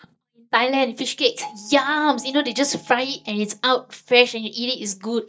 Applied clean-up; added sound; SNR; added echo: neural mask model DeepFilterNet 3.